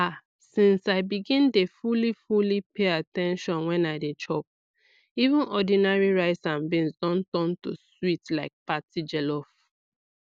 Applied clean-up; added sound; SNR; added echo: none; none; none; none.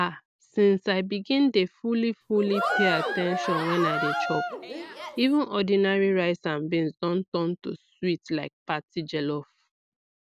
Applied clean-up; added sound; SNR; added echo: none; Cheering; 3 dB; none.